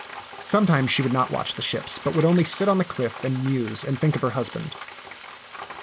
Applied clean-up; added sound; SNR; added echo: none; Frying (food); 15 dB; none.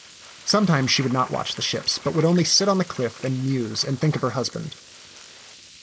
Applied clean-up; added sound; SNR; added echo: neural mask model Resemble Enhance denoiser.